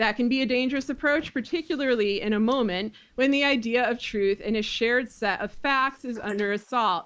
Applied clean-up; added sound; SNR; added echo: neural mask model Resemble Enhance denoiser.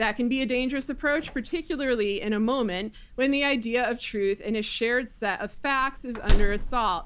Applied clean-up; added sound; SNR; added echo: none; Slam; 3 dB; none.